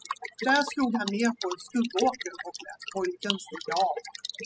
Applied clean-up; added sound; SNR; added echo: classical method spectral subtraction.